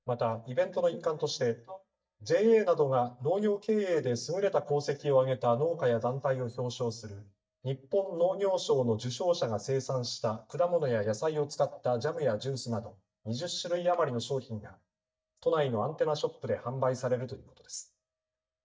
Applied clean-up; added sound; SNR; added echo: neural mask model DeepFilterNet 3.